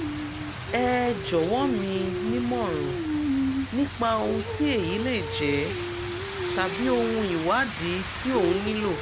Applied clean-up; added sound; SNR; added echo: none; Rain; 3 dB; none.